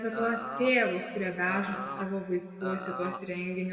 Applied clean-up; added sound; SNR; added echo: none; Burping, eructation; 8 dB; reverberation time 2.1 s.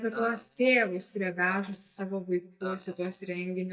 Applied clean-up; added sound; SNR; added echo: neural mask model DeepFilterNet 3.